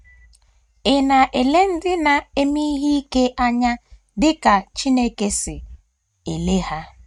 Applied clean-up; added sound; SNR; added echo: neural mask model RNNoise.